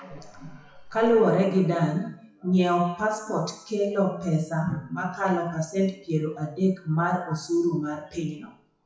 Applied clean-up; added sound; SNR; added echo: classical method WPE with log-MMSE.